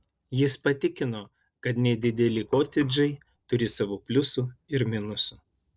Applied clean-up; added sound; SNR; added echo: neural separator model SepFormer DNS4.